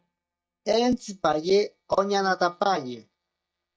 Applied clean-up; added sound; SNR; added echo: neural mask model DeepFilterNet 3.